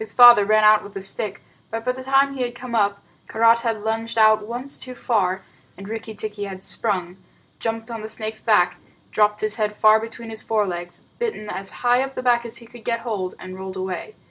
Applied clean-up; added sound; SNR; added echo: none; none; none; none.